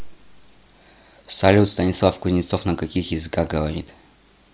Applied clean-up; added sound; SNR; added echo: none; none; none; none.